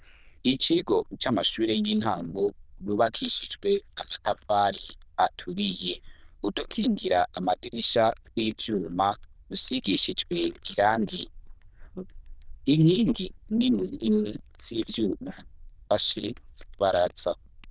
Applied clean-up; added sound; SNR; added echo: neural diffusion model UNIVERSE++.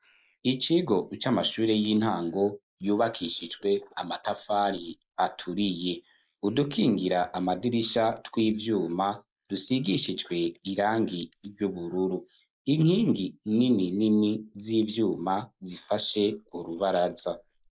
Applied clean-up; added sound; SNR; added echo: neural mask model Resemble Enhance denoiser.